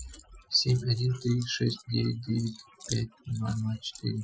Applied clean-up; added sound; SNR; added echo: classical method Wiener filter.